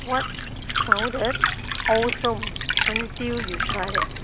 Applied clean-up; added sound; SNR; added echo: none; Liquid; -2 dB; none.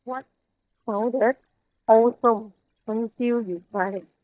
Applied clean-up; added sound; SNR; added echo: neural mask model DeepFilterNet 3.